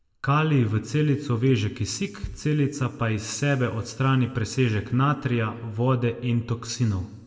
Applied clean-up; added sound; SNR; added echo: none; Bass drum; 19 dB; reverberation time 1.0 s.